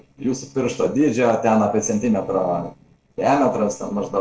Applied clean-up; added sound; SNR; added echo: neural separator model SepFormer DNS4.